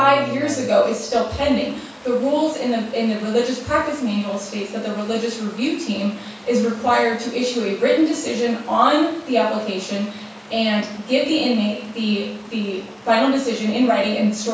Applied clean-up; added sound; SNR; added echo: none; Stream; 20 dB; reverberation time 0.7 s.